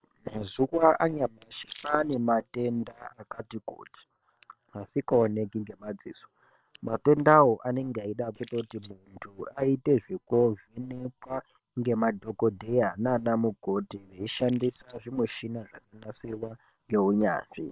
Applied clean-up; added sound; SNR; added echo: neural separator model SepFormer WHAM!.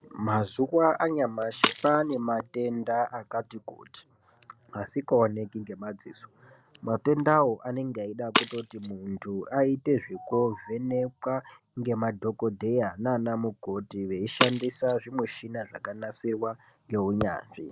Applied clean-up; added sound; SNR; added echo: none; Shatter; 7 dB; none.